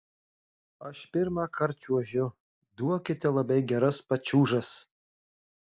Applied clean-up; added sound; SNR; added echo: none; none; none; none.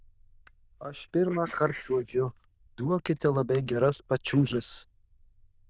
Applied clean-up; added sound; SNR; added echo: neural diffusion model UNIVERSE++.